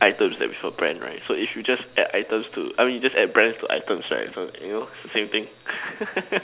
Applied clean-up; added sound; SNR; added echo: none; none; none; none.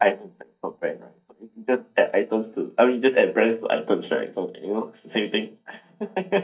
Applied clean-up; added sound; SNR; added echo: neural mask model DeepFilterNet 3.